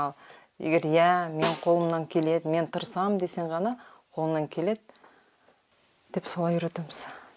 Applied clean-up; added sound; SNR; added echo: none; Snare drum; 12 dB; none.